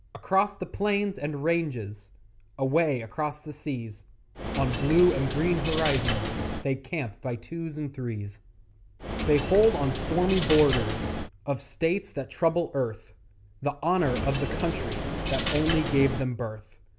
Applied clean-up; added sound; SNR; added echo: none; Coin (dropping); 2 dB; none.